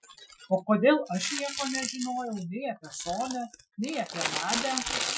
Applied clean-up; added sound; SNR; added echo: classical method Wiener filter.